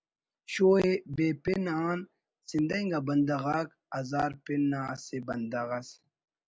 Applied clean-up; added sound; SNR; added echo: none; none; none; none.